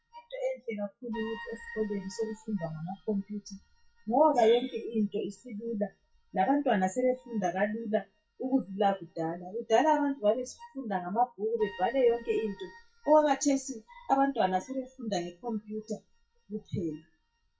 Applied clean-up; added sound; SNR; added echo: classical method WPE with log-MMSE.